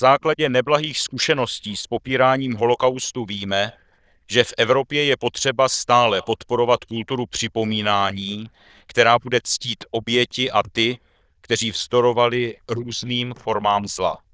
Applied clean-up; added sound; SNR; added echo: neural diffusion model UNIVERSE++.